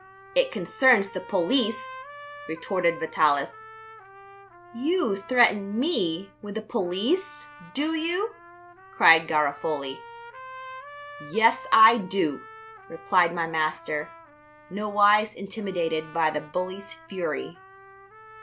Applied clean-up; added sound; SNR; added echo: none; Trumpet; 18 dB; none.